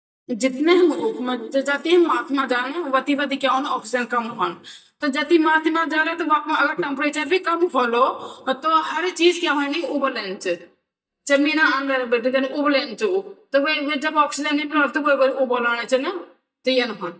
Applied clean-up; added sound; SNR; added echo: neural mask model DeepFilterNet 3.